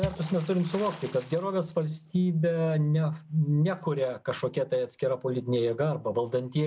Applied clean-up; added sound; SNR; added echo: none; Water / Splash, splatter; 18 dB; none.